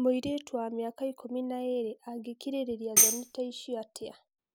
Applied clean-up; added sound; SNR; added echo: none; Tambourine; -5 dB; none.